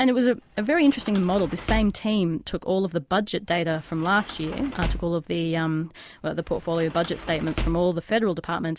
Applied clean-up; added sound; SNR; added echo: none; Sliding door / Slam; 11 dB; none.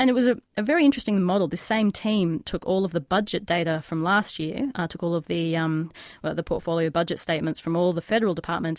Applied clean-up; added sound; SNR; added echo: none; none; none; none.